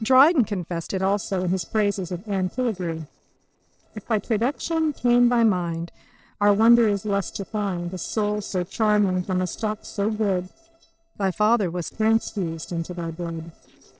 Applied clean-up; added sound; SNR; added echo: neural separator model SepFormer DNS4.